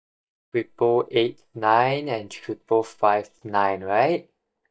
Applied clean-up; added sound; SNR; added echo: neural mask model DeepFilterNet 3.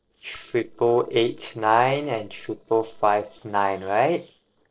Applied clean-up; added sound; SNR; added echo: neural separator model SepFormer DNS4.